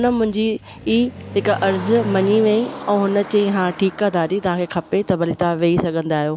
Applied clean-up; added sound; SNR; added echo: none; Motor vehicle (road); 15 dB; none.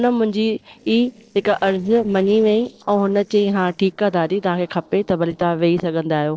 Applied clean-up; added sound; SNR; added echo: neural separator model SepFormer DNS4.